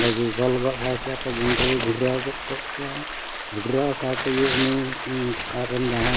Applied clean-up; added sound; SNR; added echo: none; Stream + Tearing; 3 dB; none.